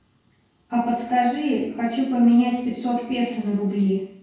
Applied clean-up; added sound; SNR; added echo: none; none; none; reverberation time 0.6 s.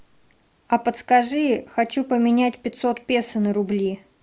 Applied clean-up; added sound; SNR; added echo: none; none; none; none.